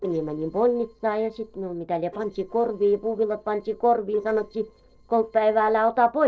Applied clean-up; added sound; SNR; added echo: neural separator model SepFormer DNS4.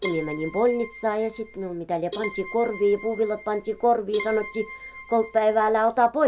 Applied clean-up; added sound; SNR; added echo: none; Keyboard (musical) + Cowbell; 14 dB; none.